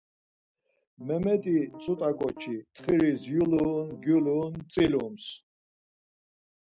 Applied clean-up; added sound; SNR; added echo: none; Piano; 17 dB; none.